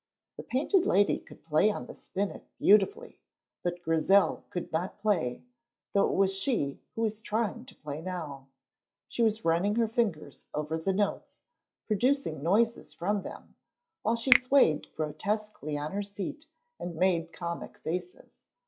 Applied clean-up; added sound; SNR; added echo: classical method log-MMSE.